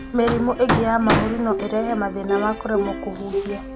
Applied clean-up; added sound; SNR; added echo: none; Plucked string instrument + Hammer; 2 dB; none.